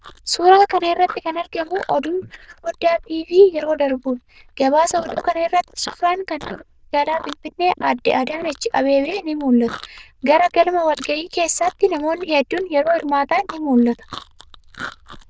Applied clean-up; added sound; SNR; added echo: neural diffusion model UNIVERSE++.